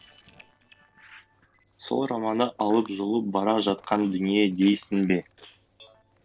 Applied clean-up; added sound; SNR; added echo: neural separator model SepFormer DNS4.